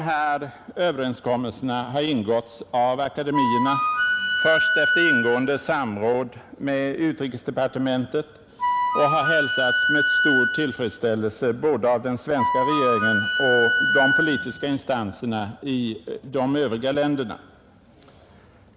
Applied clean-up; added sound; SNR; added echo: none; Wind instrument, woodwind instrument; -3 dB; none.